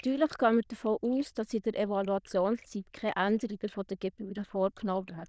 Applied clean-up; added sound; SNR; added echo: neural diffusion model UNIVERSE++.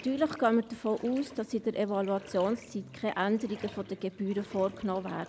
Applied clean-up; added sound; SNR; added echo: none; Bathtub (filling or washing); 20 dB; none.